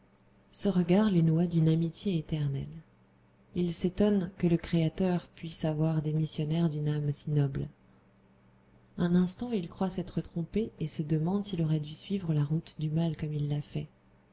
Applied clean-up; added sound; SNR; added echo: none; none; none; none.